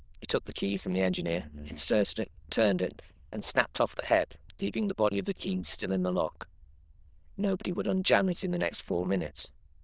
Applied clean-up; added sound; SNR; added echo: neural diffusion model UNIVERSE++.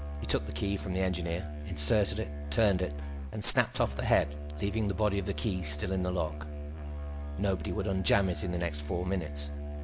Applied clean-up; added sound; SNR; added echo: none; Musical instrument; 5 dB; none.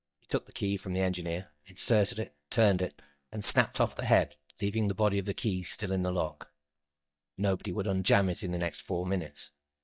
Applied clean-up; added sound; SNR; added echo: neural mask model DeepFilterNet 3.